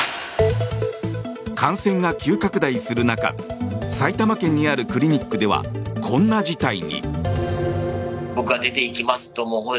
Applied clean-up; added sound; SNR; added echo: none; Wind instrument, woodwind instrument; 16 dB; none.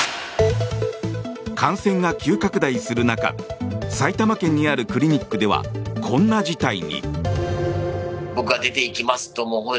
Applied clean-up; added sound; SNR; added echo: none; none; none; none.